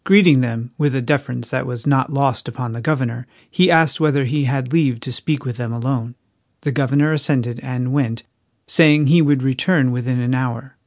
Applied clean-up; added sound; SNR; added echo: none; none; none; none.